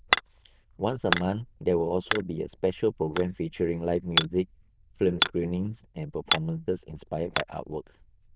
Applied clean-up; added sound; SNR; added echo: neural diffusion model UNIVERSE++.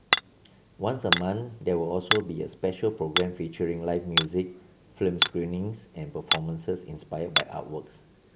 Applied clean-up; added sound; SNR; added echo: none; Hammer; 1 dB; none.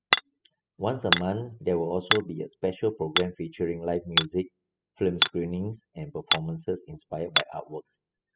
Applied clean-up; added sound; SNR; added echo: classical method spectral subtraction.